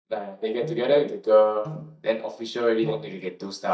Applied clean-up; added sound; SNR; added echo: neural mask model DeepFilterNet 3.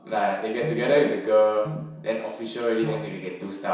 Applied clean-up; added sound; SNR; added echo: none; Piano; 13 dB; reverberation time 0.7 s.